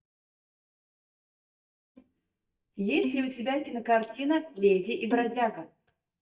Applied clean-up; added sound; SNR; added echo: neural mask model DeepFilterNet 3.